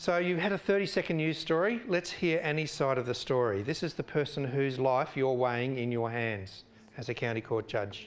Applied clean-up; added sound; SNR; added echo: none; none; none; none.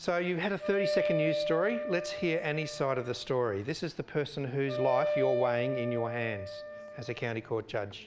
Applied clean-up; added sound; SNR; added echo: none; Wind instrument, woodwind instrument; 3 dB; none.